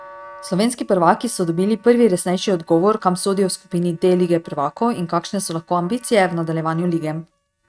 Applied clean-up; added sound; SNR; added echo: neural mask model RNNoise.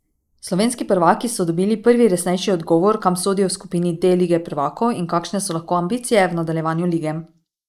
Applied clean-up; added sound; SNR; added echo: neural mask model Resemble Enhance denoiser.